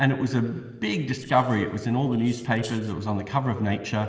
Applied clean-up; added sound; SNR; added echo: neural separator model SepFormer DNS4.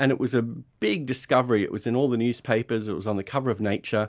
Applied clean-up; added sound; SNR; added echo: none; none; none; none.